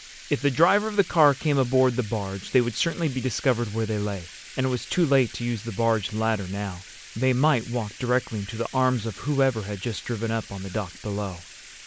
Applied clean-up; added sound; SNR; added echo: neural mask model Resemble Enhance denoiser.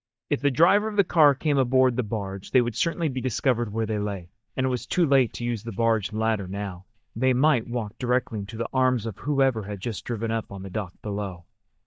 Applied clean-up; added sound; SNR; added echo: neural mask model DeepFilterNet 3.